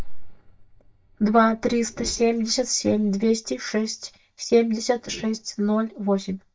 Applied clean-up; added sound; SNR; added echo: neural mask model DeepFilterNet 3.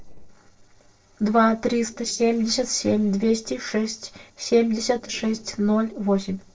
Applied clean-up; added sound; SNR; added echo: neural separator model SepFormer DNS4.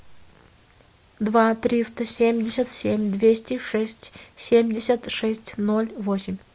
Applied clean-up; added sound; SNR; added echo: none; none; none; none.